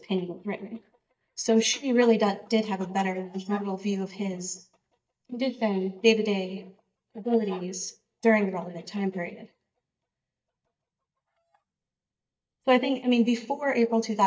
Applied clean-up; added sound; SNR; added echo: neural mask model DeepFilterNet 3.